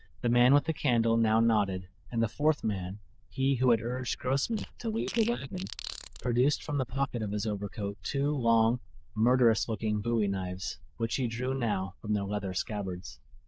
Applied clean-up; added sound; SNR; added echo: neural diffusion model UNIVERSE++.